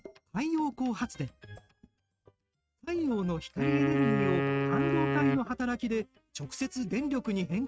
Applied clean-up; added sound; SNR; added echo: neural mask model RNNoise.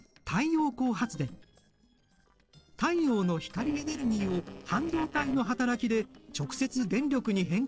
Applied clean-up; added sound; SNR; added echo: neural separator model SepFormer DNS4.